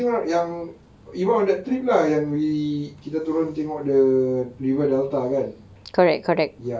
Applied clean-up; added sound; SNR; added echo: none; none; none; none.